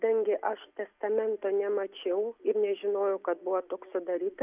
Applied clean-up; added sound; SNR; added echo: none; none; none; none.